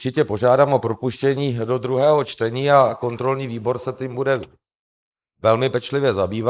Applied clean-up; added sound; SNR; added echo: neural mask model Resemble Enhance denoiser.